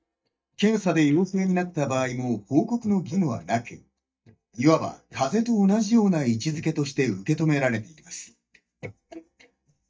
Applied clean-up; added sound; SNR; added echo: neural mask model DeepFilterNet 3.